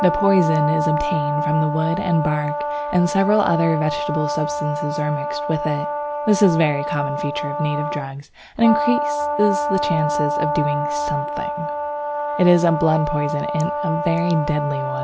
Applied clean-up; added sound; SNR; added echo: none; Brass instrument; 2 dB; none.